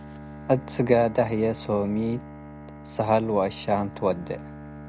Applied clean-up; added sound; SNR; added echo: none; Bowed string instrument; 15 dB; none.